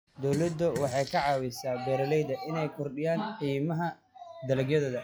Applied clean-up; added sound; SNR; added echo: classical method log-MMSE.